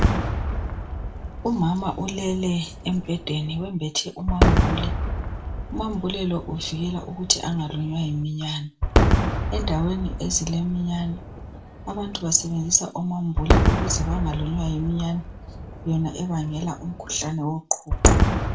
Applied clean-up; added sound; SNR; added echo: none; Fireworks; -1 dB; reverberation time 0.3 s.